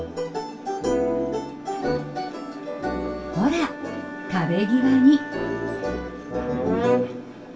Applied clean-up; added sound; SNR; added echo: none; Wind instrument, woodwind instrument; 13 dB; reverberation time 0.2 s.